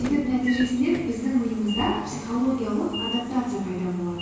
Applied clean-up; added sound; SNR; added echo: none; Sliding door / Train; 11 dB; reverberation time 1.1 s.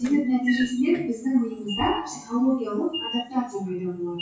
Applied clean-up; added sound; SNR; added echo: classical method WPE with log-MMSE.